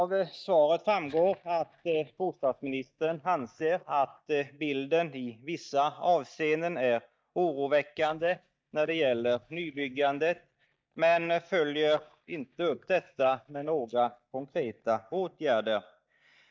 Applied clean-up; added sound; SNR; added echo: neural mask model DeepFilterNet 3.